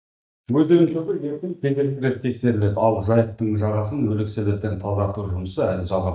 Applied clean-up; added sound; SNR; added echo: neural mask model DeepFilterNet 3.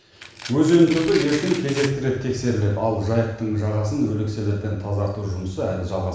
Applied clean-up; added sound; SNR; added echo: none; Domestic sounds, home sounds; 13 dB; reverberation time 0.7 s.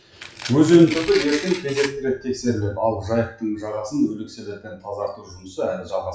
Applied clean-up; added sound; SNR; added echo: classical method WPE with log-MMSE.